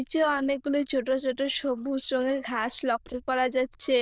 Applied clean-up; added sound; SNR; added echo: neural diffusion model UNIVERSE++.